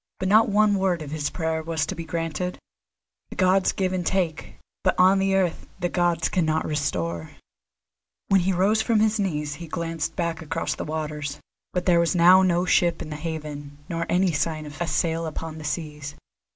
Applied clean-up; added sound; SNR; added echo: none; none; none; none.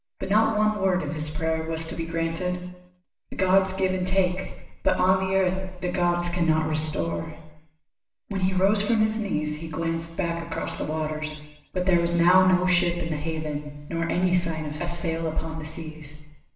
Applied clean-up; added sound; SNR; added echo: none; none; none; reverberation time 0.9 s.